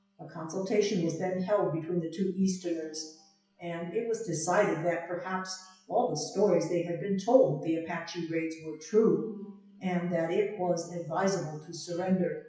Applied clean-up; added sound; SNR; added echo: classical method WPE with log-MMSE.